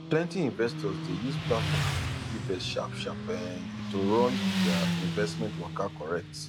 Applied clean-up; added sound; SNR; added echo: none; Motorcycle; 0 dB; none.